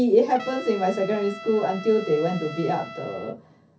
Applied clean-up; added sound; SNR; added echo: none; Trumpet; 15 dB; reverberation time 0.3 s.